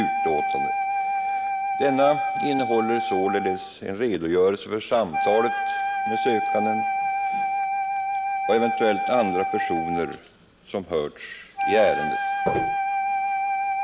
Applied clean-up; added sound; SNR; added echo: none; Wind instrument, woodwind instrument + Walk, footsteps; 0 dB; none.